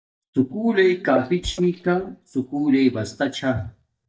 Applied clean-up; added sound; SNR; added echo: neural mask model DeepFilterNet 3.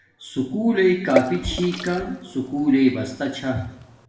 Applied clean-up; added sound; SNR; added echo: none; Water / Splash, splatter; 8 dB; reverberation time 0.8 s.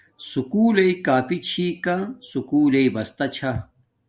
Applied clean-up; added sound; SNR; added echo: none; none; none; none.